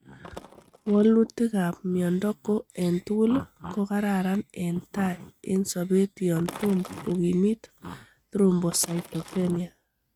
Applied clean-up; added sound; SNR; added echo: neural mask model RNNoise.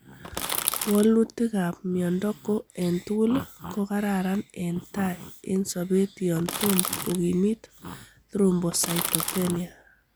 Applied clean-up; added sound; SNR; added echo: none; Crackle; 4 dB; none.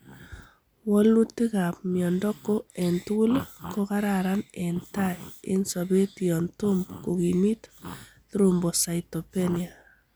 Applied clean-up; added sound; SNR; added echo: none; none; none; none.